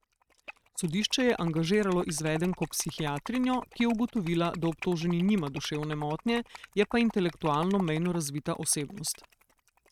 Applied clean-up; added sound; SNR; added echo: neural mask model RNNoise.